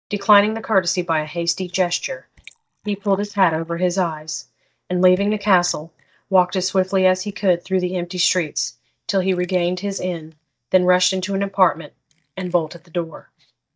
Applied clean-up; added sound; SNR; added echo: neural mask model DeepFilterNet 3.